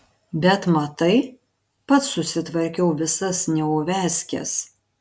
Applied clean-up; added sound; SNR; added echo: none; none; none; none.